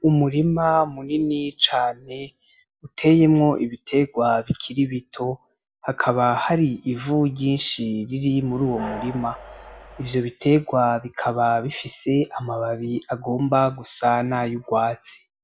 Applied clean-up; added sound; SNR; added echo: none; Train; 16 dB; none.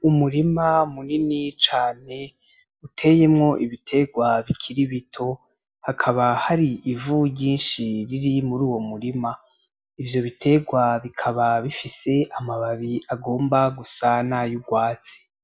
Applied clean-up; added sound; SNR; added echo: none; none; none; none.